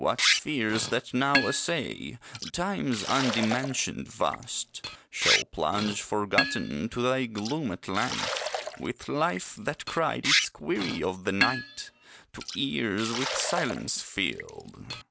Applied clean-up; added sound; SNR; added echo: none; Liquid; 3 dB; none.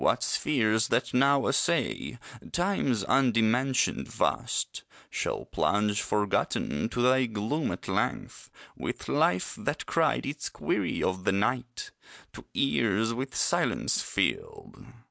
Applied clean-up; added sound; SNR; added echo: none; none; none; none.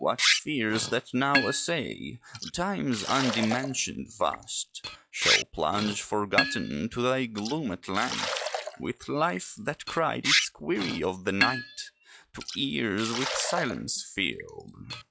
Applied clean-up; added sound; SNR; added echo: classical method log-MMSE.